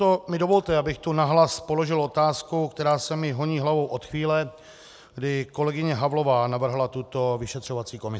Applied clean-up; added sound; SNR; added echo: none; none; none; none.